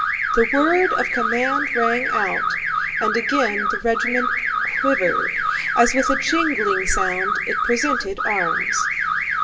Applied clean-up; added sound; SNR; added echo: none; Alarm / Car; -2 dB; reverberation time 1.4 s.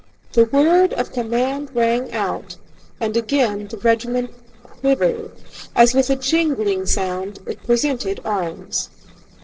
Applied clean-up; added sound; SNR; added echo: neural separator model SepFormer DNS4.